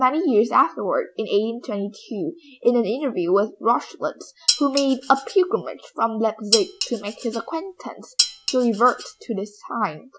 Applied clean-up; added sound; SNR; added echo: none; Dishes, pots, and pans; 5 dB; none.